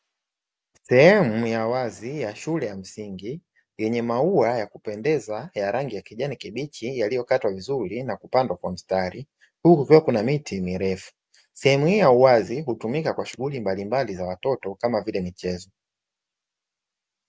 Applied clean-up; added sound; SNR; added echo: none; none; none; none.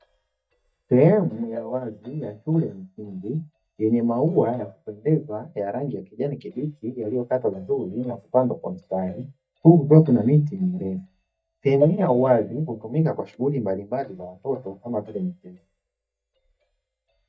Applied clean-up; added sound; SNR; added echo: neural mask model DeepFilterNet 3.